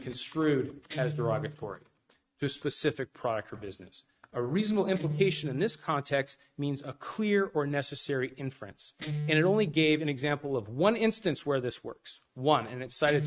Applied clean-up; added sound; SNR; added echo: neural mask model RNNoise.